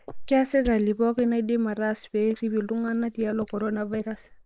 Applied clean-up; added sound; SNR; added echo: neural mask model Resemble Enhance denoiser.